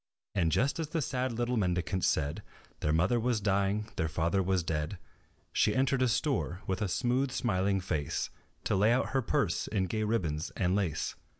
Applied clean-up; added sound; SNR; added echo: none; none; none; none.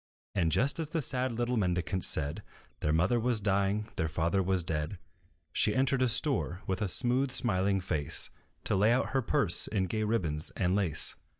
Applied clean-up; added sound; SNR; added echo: neural mask model DeepFilterNet 3.